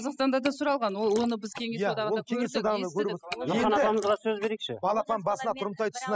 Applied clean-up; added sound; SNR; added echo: classical method spectral subtraction.